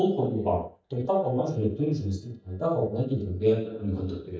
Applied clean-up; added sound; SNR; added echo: neural mask model DeepFilterNet 3.